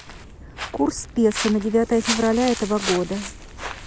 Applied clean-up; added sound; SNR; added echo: none; Walk, footsteps; 9 dB; none.